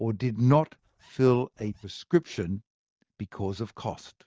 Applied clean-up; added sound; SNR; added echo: neural mask model DeepFilterNet 3.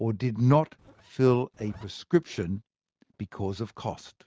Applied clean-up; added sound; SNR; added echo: neural mask model RNNoise.